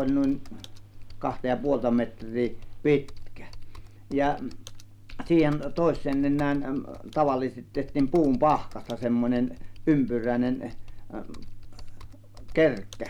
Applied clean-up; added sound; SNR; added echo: none; Computer keyboard; 9 dB; none.